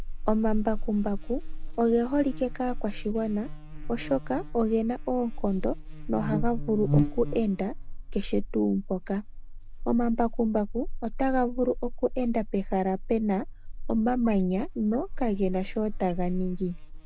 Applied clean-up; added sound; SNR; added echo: none; Buzz; 4 dB; none.